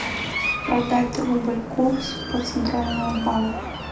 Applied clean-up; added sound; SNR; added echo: none; Door; 5 dB; reverberation time 0.4 s.